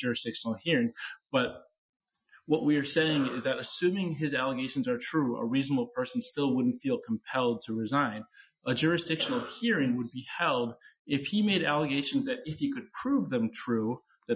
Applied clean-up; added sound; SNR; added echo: classical method Wiener filter.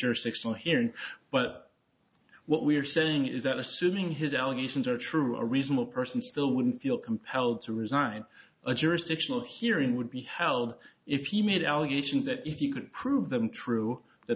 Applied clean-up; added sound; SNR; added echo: none; none; none; none.